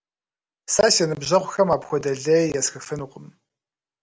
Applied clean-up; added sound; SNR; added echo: none; none; none; none.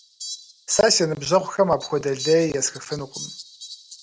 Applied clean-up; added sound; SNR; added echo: none; Fowl; 15 dB; none.